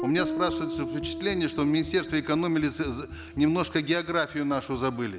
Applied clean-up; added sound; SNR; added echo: none; Guitar; 9 dB; none.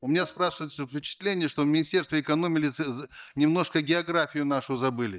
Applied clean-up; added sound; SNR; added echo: neural mask model DeepFilterNet 3.